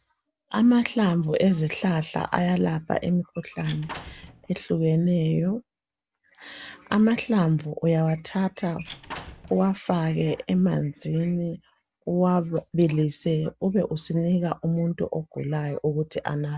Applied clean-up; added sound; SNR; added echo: none; Squeak / Slam / Wood; 17 dB; none.